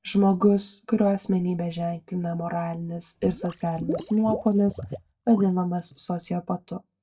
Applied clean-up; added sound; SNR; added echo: neural mask model DeepFilterNet 3.